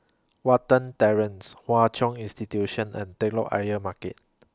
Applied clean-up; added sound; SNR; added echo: none; none; none; none.